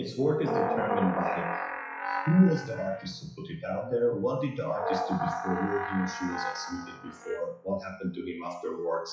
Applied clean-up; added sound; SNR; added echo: classical method WPE with log-MMSE.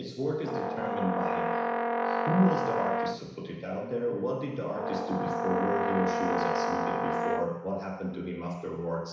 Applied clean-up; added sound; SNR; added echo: none; Brass instrument; -2 dB; reverberation time 1.0 s.